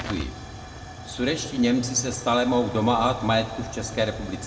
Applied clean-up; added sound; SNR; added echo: none; Tick / Hiss / Explosion / Fire; 13 dB; reverberation time 1.1 s.